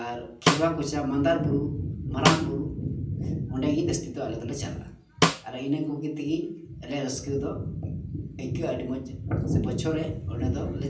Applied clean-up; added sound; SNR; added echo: none; Snare drum; -1 dB; reverberation time 0.6 s.